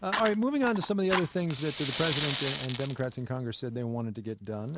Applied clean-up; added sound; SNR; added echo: none; Fire; 7 dB; none.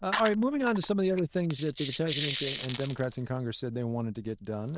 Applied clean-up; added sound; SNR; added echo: neural diffusion model UNIVERSE++.